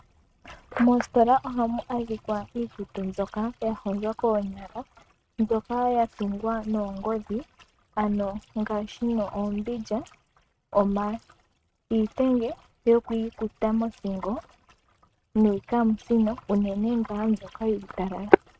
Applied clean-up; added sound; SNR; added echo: neural mask model RNNoise.